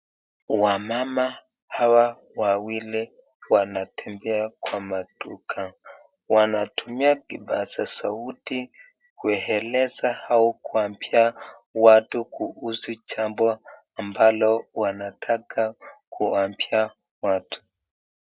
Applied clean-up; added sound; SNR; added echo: none; none; none; none.